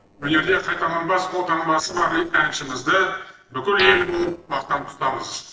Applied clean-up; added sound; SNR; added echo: neural separator model SepFormer DNS4.